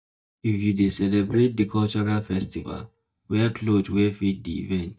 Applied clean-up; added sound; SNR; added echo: neural mask model DeepFilterNet 3.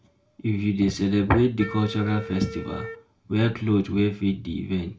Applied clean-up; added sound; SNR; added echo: none; Wind instrument, woodwind instrument; 15 dB; reverberation time 0.3 s.